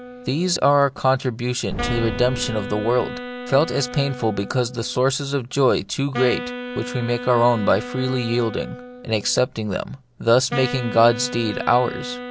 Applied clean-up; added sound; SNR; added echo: none; Boom + Wind instrument, woodwind instrument; 11 dB; none.